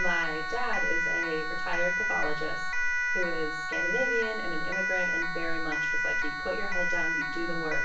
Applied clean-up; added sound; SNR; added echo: none; Siren; 0 dB; reverberation time 0.3 s.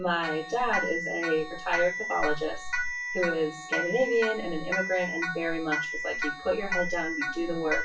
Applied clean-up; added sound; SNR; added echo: classical method WPE with log-MMSE.